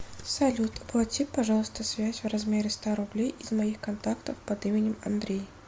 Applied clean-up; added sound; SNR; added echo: none; none; none; none.